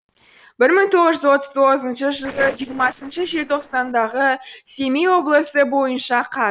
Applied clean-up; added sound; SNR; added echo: neural separator model SepFormer DNS4.